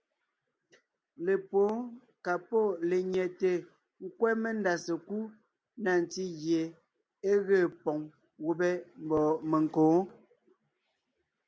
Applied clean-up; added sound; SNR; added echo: none; none; none; none.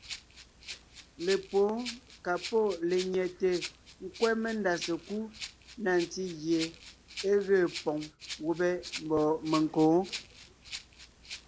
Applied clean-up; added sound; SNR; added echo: none; Rattle (instrument); 14 dB; none.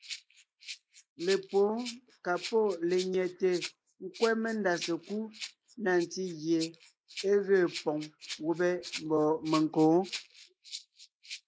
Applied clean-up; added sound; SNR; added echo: neural mask model Resemble Enhance denoiser.